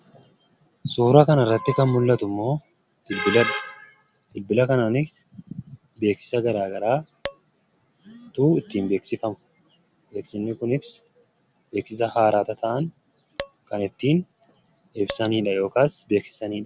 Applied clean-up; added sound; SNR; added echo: none; Tap / Glass; 11 dB; none.